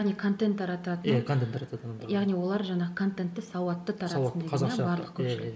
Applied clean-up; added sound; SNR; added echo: none; none; none; none.